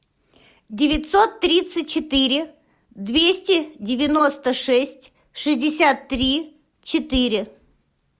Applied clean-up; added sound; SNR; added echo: none; none; none; none.